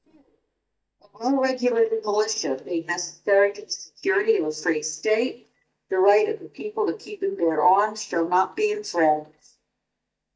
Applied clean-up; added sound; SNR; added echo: neural mask model DeepFilterNet 3.